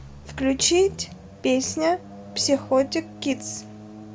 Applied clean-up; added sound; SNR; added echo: none; none; none; none.